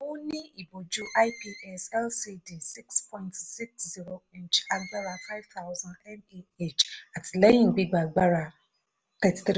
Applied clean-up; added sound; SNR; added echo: none; Screech; 20 dB; none.